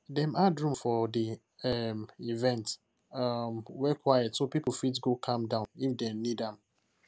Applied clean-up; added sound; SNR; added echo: none; none; none; none.